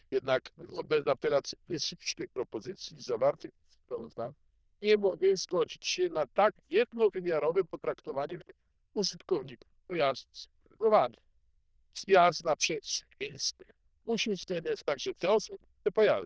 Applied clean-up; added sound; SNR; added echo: neural diffusion model UNIVERSE++.